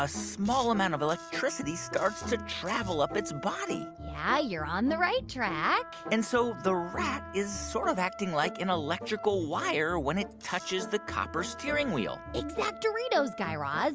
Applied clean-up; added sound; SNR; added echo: none; Wind instrument, woodwind instrument; 15 dB; none.